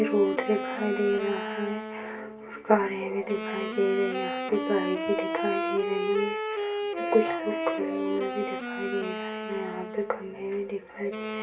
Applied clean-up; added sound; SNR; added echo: none; Wind instrument, woodwind instrument; 3 dB; reverberation time 0.2 s.